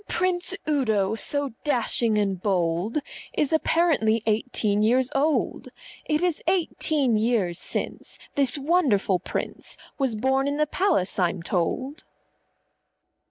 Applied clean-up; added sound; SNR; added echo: none; none; none; none.